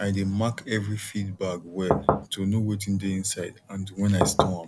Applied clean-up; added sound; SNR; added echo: none; Knock / Wood; -2 dB; none.